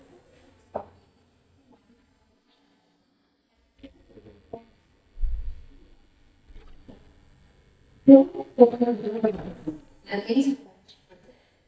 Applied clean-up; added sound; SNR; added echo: neural mask model DeepFilterNet 3.